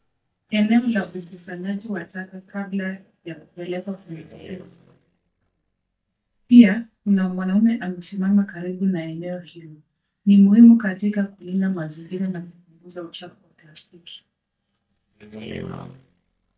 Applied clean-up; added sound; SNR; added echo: neural mask model DeepFilterNet 3.